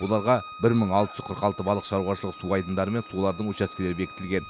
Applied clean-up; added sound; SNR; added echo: none; Bowed string instrument; 17 dB; none.